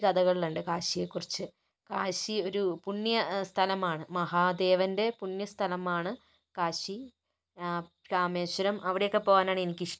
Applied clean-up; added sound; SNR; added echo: none; none; none; none.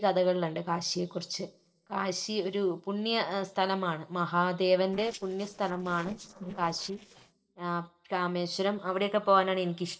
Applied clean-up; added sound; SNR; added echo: neural separator model SepFormer DNS4.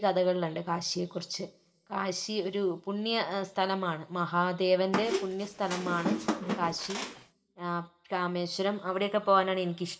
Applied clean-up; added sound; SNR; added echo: none; Squeak; 3 dB; reverberation time 0.5 s.